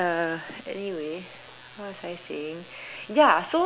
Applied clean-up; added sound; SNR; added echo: none; none; none; none.